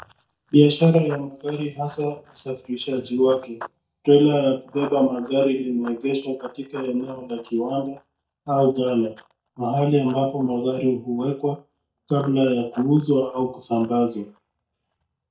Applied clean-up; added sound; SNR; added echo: neural mask model DeepFilterNet 3.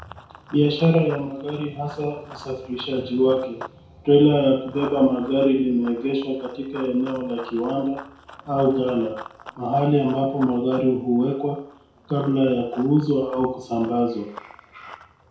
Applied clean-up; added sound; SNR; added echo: none; Run; 20 dB; reverberation time 0.5 s.